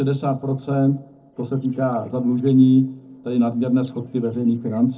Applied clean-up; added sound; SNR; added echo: neural separator model SepFormer DNS4.